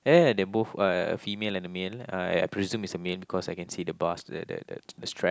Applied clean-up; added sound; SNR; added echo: none; none; none; none.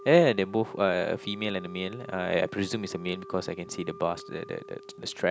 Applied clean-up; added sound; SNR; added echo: none; Wind instrument, woodwind instrument; 18 dB; none.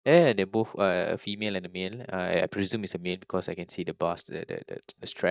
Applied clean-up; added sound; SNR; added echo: neural mask model DeepFilterNet 3.